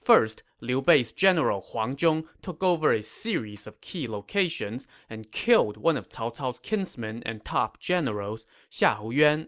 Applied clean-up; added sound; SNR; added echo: none; none; none; none.